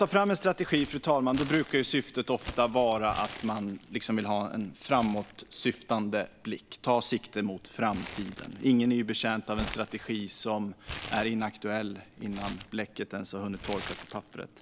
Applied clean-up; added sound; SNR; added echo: none; Crumpling, crinkling; 15 dB; none.